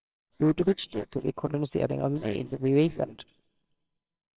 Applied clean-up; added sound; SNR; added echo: neural separator model SepFormer WHAMR!.